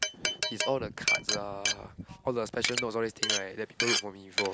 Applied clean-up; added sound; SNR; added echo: none; Glass; -2 dB; none.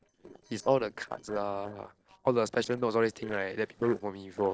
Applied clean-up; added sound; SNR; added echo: neural separator model SepFormer DNS4.